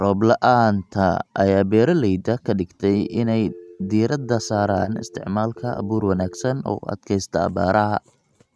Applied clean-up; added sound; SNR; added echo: neural mask model RNNoise.